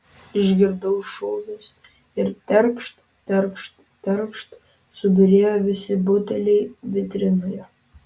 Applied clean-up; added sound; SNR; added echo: none; none; none; none.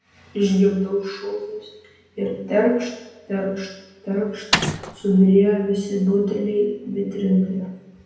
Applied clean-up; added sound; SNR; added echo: none; Mechanisms; 2 dB; reverberation time 0.9 s.